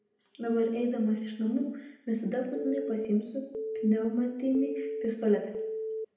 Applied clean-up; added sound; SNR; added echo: none; Telephone; 6 dB; reverberation time 0.8 s.